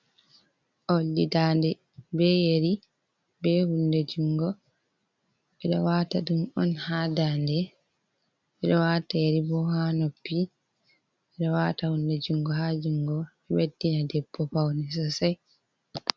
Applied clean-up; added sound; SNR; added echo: none; none; none; none.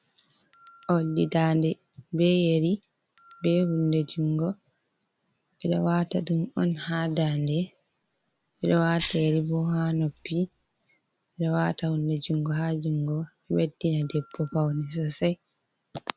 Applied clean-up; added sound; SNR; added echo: none; Bell + Cough; 18 dB; none.